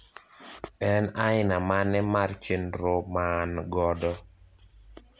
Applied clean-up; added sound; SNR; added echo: none; none; none; none.